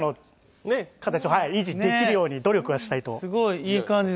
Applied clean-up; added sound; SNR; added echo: none; none; none; none.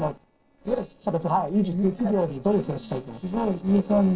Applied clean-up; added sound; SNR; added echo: neural separator model SepFormer DNS4.